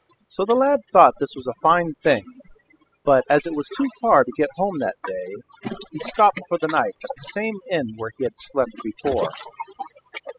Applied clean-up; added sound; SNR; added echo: classical method spectral subtraction.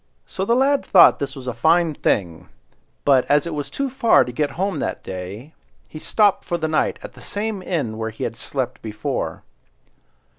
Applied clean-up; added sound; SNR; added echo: none; none; none; none.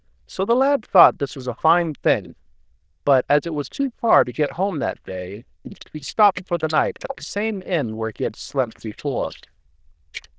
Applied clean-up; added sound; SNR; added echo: neural diffusion model UNIVERSE++.